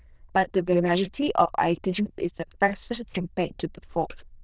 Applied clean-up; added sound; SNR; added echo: neural diffusion model UNIVERSE++.